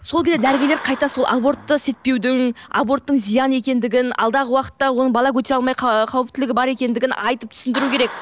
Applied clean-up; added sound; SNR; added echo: none; Clapping; 17 dB; none.